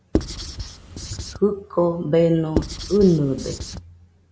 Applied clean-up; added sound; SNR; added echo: none; Writing; 6 dB; none.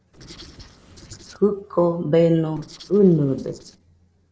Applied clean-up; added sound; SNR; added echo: neural separator model SepFormer DNS4.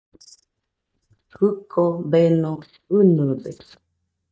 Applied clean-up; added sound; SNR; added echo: neural mask model DeepFilterNet 3.